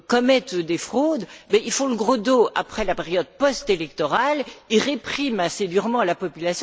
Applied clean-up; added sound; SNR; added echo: none; none; none; none.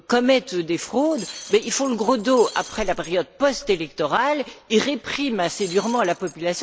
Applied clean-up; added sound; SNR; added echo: none; Shatter; 17 dB; none.